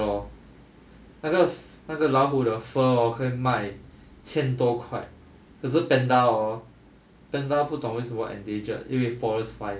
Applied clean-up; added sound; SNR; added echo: none; none; none; none.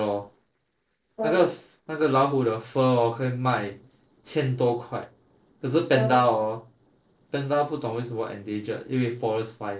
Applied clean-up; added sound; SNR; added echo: neural separator model SepFormer DNS4.